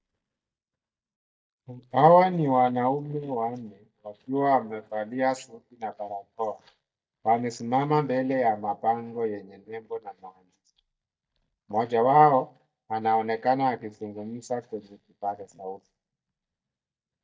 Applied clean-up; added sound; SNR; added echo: neural mask model DeepFilterNet 3.